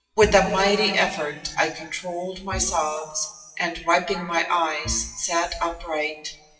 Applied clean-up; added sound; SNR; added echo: classical method WPE with log-MMSE.